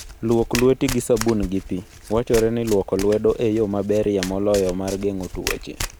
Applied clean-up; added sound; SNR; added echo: none; Domestic sounds, home sounds; 11 dB; none.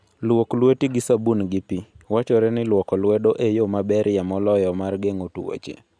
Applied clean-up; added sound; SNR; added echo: none; none; none; none.